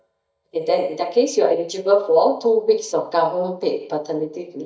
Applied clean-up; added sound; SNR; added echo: neural mask model DeepFilterNet 3.